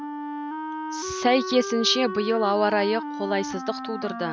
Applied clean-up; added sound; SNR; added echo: none; Wind instrument, woodwind instrument; 7 dB; none.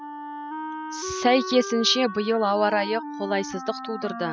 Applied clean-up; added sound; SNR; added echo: classical method spectral subtraction.